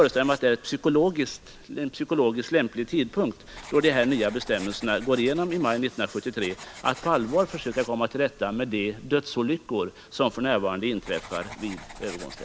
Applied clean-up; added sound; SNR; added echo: none; Writing; 20 dB; none.